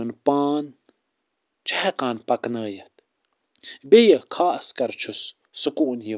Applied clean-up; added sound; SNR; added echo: none; none; none; none.